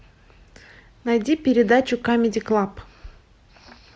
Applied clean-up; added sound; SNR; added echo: none; none; none; none.